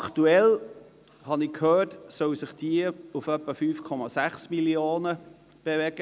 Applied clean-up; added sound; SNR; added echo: none; none; none; none.